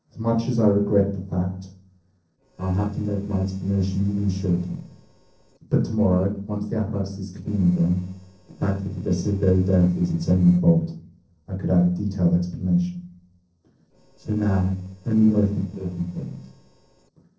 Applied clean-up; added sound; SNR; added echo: neural separator model SepFormer DNS4.